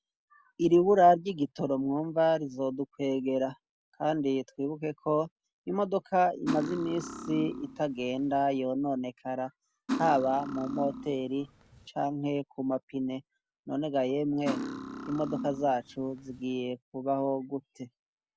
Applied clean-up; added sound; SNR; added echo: none; Cutlery, silverware; 8 dB; none.